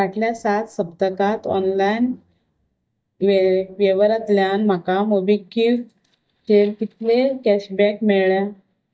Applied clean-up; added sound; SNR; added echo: neural mask model DeepFilterNet 3.